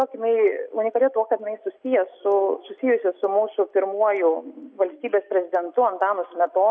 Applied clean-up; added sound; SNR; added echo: none; none; none; none.